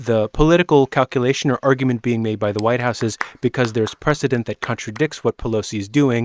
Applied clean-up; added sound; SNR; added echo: neural mask model RNNoise.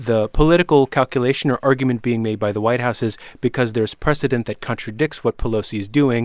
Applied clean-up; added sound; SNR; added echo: none; none; none; none.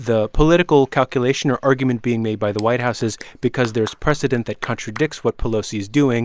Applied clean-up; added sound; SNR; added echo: neural mask model Resemble Enhance denoiser.